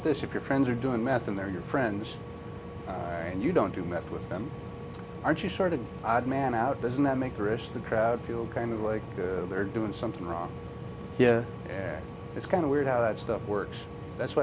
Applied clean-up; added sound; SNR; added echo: none; none; none; none.